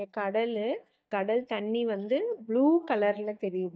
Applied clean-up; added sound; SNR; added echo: neural mask model DeepFilterNet 3.